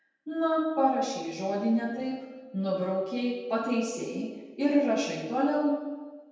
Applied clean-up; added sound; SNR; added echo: none; none; none; reverberation time 1.1 s.